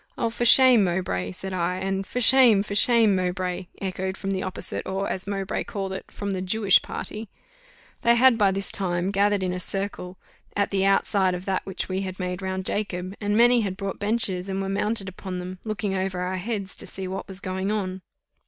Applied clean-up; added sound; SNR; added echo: none; none; none; none.